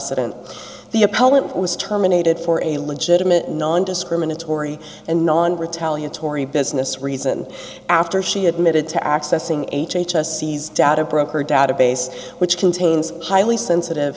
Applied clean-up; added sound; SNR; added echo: none; none; none; none.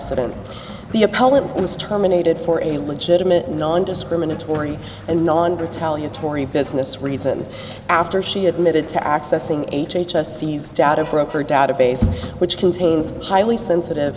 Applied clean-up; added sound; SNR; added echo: none; Sliding door; 13 dB; none.